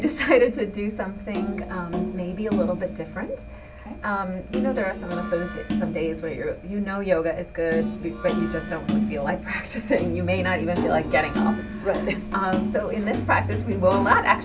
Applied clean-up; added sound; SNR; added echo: none; Harmonica; 19 dB; none.